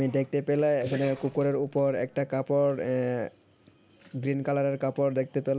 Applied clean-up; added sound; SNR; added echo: neural mask model Resemble Enhance denoiser.